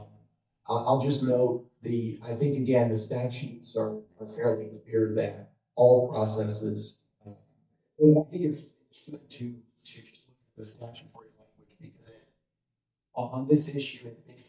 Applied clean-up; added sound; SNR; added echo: neural mask model DeepFilterNet 3.